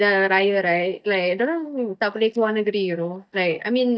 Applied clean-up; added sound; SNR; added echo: neural mask model DeepFilterNet 3.